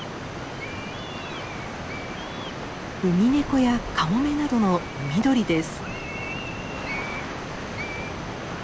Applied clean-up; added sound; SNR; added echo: none; none; none; none.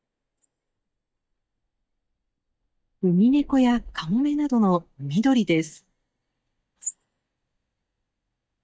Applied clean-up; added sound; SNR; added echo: neural mask model DeepFilterNet 3.